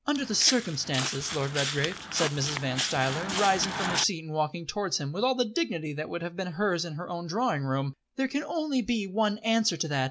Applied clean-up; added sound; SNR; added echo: none; Walk, footsteps; 4 dB; none.